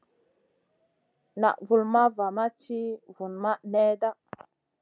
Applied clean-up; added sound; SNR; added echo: none; none; none; none.